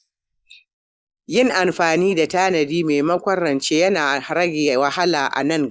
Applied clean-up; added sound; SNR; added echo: neural mask model Resemble Enhance denoiser.